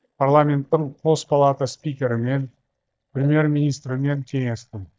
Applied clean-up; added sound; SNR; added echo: neural mask model DeepFilterNet 3.